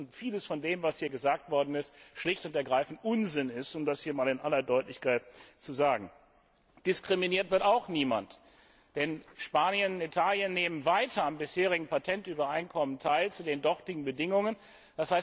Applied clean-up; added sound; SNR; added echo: none; none; none; none.